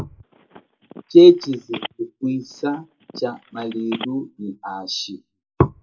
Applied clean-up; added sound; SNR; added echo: none; Telephone; 18 dB; reverberation time 0.2 s.